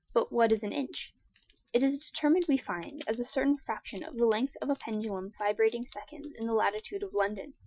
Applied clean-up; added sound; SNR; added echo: classical method Wiener filter.